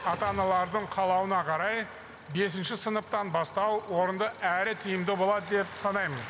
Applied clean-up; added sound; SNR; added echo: none; Idling / Engine starting; 18 dB; none.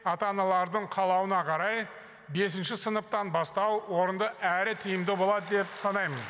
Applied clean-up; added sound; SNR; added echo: none; none; none; none.